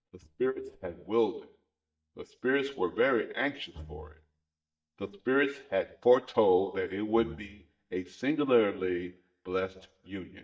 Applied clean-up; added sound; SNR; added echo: neural mask model DeepFilterNet 3.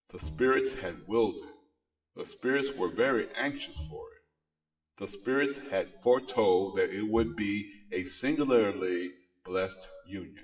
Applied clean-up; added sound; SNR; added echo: classical method WPE with log-MMSE.